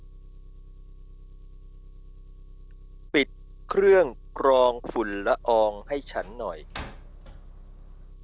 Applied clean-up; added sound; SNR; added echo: none; Slam + Engine; 16 dB; none.